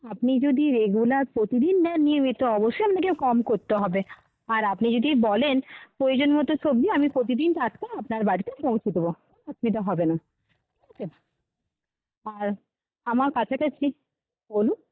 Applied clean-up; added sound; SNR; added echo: neural mask model DeepFilterNet 3.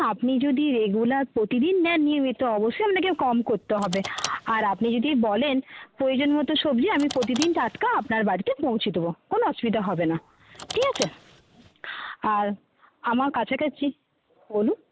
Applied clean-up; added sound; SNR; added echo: none; Car; 16 dB; none.